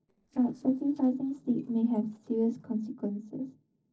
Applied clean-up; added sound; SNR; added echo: neural separator model SepFormer DNS4.